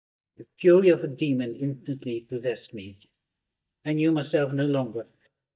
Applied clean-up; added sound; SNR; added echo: neural mask model DeepFilterNet 3.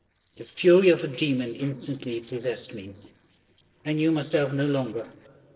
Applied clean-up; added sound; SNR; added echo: neural separator model SepFormer DNS4.